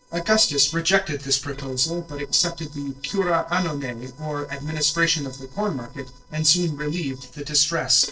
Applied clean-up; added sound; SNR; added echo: neural separator model SepFormer DNS4.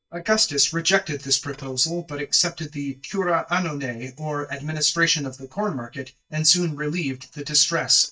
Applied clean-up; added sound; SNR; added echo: neural mask model DeepFilterNet 3.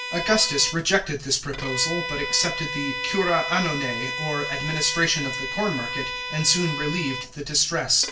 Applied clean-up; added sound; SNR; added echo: none; Bowed string instrument; 6 dB; reverberation time 0.3 s.